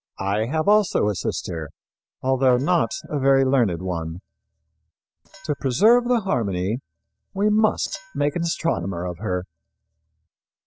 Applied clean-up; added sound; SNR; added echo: neural separator model SepFormer DNS4.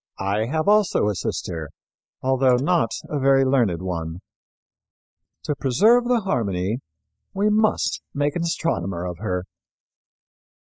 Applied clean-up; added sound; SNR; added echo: neural mask model Resemble Enhance denoiser.